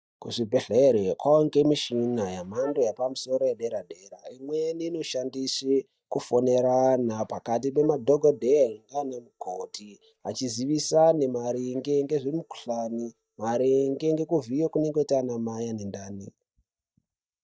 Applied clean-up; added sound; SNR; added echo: neural mask model DeepFilterNet 3.